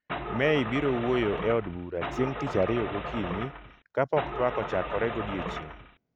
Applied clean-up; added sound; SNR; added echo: none; Engine starting / Car; 6 dB; none.